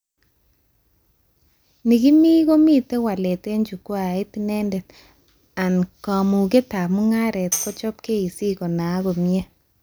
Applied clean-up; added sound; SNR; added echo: none; Tambourine; 11 dB; none.